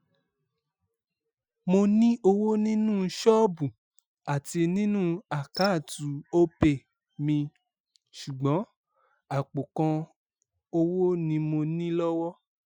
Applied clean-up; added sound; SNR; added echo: classical method Wiener filter.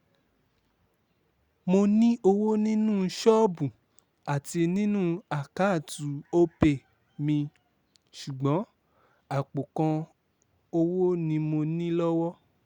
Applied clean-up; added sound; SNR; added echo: none; none; none; none.